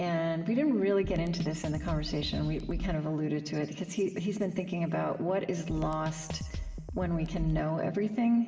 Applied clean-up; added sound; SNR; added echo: none; Drum kit; 7 dB; reverberation time 1.8 s.